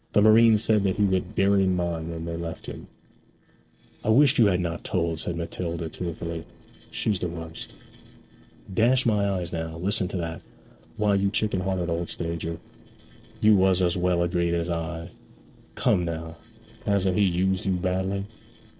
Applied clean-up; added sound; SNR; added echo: neural separator model SepFormer DNS4.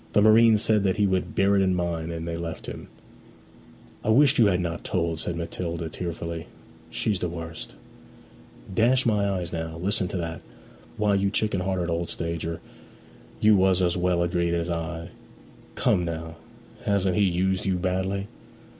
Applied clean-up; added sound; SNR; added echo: none; none; none; none.